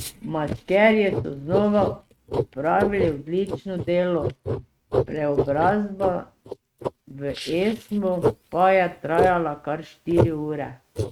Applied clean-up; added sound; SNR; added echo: neural mask model RNNoise.